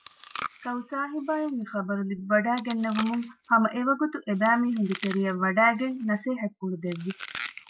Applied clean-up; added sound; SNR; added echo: none; Chewing, mastication; 16 dB; none.